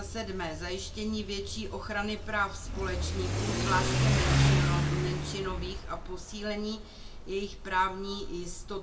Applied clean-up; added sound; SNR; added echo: none; Accelerating, revving, vroom / Car; -3 dB; reverberation time 0.2 s.